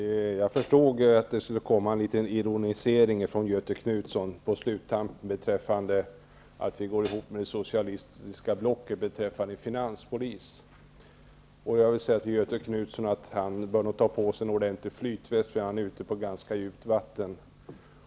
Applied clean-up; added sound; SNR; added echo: none; Hi-hat; 12 dB; none.